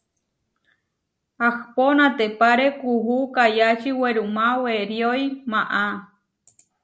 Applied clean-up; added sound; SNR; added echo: none; none; none; none.